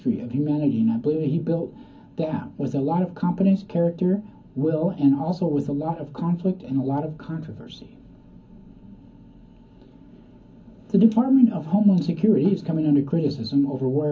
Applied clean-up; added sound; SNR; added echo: none; none; none; reverberation time 0.4 s.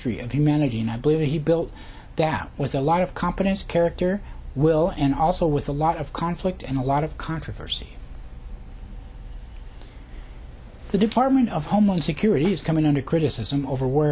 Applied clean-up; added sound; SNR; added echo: none; none; none; none.